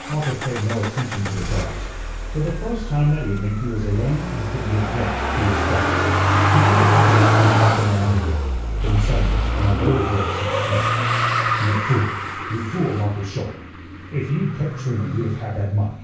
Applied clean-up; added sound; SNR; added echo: none; Motor vehicle (road); -2 dB; reverberation time 0.6 s.